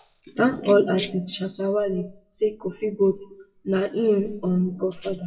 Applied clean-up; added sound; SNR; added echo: classical method WPE with log-MMSE.